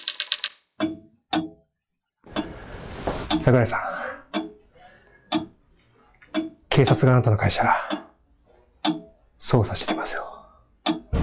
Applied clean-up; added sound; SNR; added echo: classical method log-MMSE.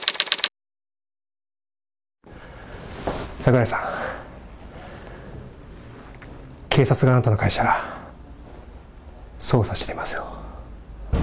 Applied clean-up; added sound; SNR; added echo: none; none; none; none.